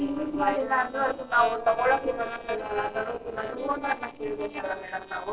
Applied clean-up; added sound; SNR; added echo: neural separator model SepFormer DNS4.